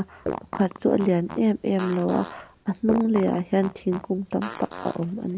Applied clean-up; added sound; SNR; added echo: none; Fart; 12 dB; none.